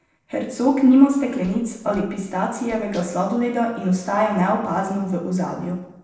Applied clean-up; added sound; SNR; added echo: neural separator model SepFormer DNS4.